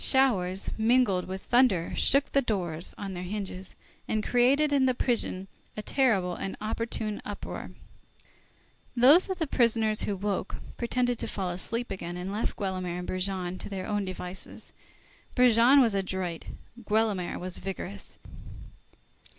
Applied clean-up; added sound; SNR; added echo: none; none; none; none.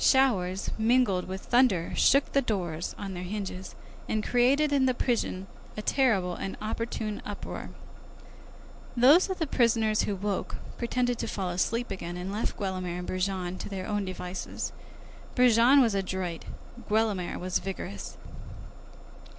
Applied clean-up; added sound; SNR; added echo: none; Bus; 12 dB; none.